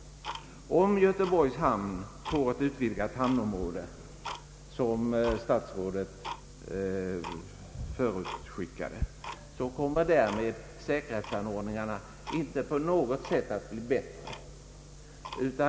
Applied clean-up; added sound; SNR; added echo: none; Tick-tock; 15 dB; none.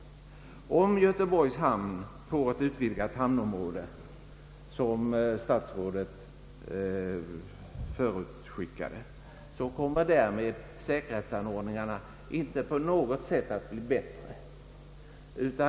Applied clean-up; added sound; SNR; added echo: none; none; none; none.